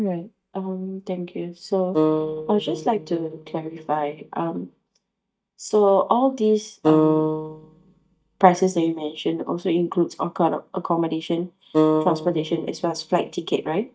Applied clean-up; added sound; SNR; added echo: neural mask model DeepFilterNet 3.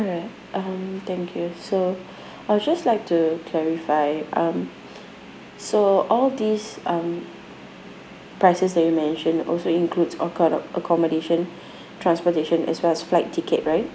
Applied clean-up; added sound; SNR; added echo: none; none; none; none.